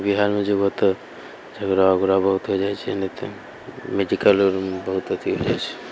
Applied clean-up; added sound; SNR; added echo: none; none; none; none.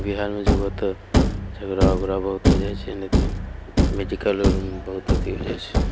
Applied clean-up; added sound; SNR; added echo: none; Thump, thud; -5 dB; none.